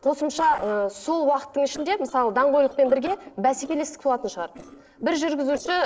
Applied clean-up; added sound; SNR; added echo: neural separator model SepFormer DNS4.